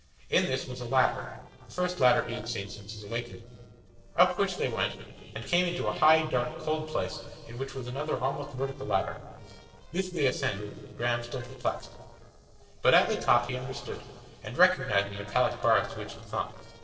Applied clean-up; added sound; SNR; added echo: neural separator model SepFormer DNS4.